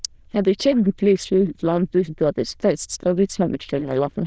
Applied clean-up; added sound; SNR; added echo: neural diffusion model UNIVERSE++.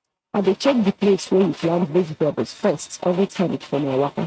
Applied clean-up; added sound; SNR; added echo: neural mask model RNNoise.